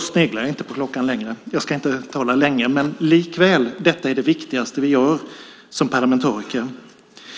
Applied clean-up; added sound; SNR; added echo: none; none; none; none.